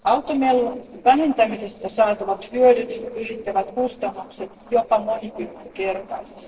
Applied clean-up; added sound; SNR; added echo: neural separator model SepFormer DNS4.